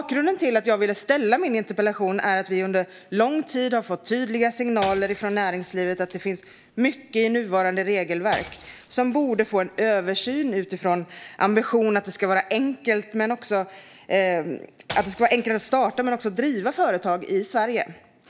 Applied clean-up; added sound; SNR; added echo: none; Shatter / Crushing; 16 dB; none.